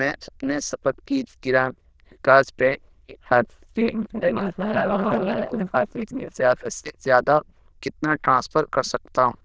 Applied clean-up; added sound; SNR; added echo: neural diffusion model UNIVERSE++.